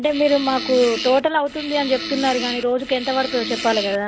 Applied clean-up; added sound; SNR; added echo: none; Fart; 9 dB; none.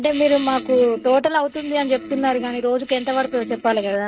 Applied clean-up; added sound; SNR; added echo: neural mask model RNNoise.